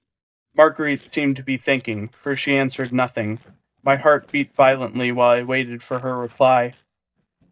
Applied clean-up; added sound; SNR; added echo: neural mask model DeepFilterNet 3.